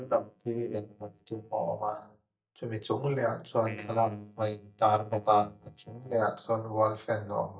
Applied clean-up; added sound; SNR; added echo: neural mask model DeepFilterNet 3.